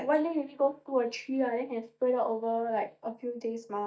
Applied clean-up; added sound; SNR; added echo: neural mask model DeepFilterNet 3.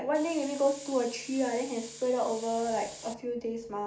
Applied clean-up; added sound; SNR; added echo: none; Hiss; 15 dB; reverberation time 0.4 s.